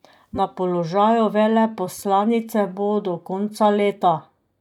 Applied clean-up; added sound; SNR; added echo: neural mask model DeepFilterNet 3.